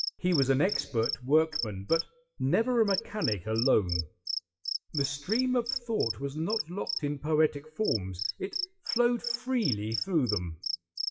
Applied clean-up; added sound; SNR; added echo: classical method WPE with log-MMSE.